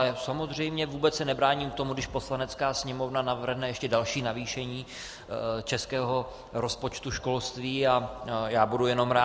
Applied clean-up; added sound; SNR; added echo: none; none; none; none.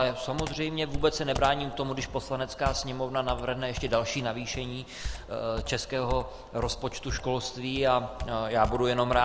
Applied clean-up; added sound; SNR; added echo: none; Computer keyboard; 9 dB; none.